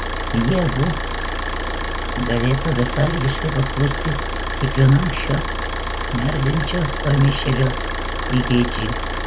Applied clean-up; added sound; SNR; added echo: none; Idling / Car; 2 dB; none.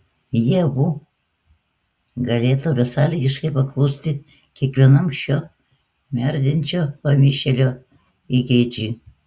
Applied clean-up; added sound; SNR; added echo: none; none; none; none.